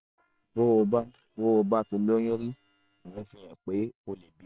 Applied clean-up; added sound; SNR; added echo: neural separator model SepFormer WHAM!.